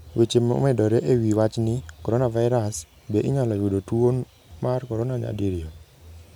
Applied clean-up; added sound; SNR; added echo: none; none; none; none.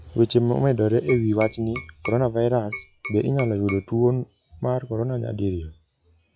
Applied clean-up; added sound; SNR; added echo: classical method log-MMSE.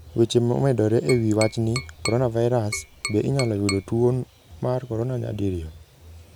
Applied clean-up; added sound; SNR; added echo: none; Tap; 11 dB; none.